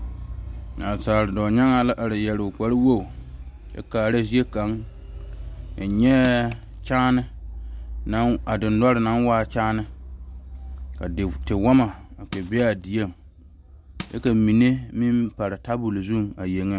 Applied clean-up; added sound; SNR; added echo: none; Crushing; 17 dB; none.